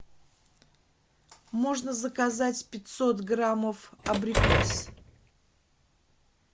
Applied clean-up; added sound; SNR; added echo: none; Door; -4 dB; none.